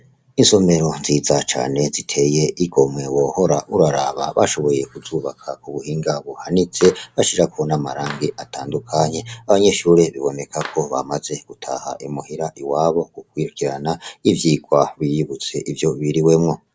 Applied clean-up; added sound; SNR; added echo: none; Clapping; 18 dB; none.